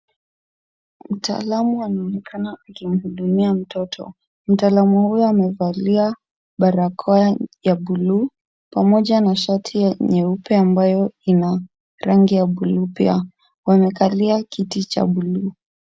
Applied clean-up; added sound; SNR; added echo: none; none; none; none.